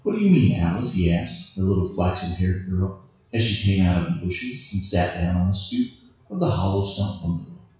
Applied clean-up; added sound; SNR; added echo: classical method WPE with log-MMSE.